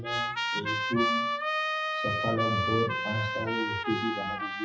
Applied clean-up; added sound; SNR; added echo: classical method WPE with log-MMSE.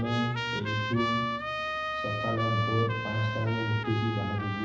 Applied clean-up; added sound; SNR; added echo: none; Trumpet; 3 dB; reverberation time 1.0 s.